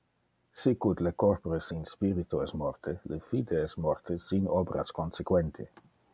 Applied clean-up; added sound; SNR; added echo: none; none; none; none.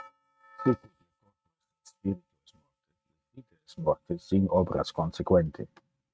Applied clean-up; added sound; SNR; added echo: neural mask model RNNoise.